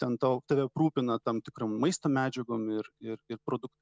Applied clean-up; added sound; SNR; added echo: none; none; none; none.